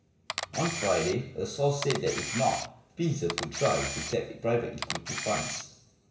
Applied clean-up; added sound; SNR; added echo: none; Camera; 7 dB; reverberation time 0.7 s.